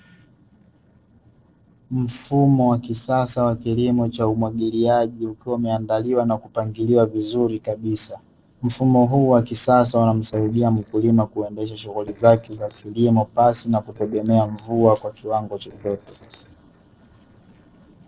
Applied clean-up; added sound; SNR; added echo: neural separator model SepFormer DNS4.